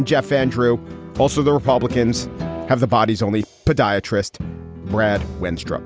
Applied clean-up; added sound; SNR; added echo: none; none; none; none.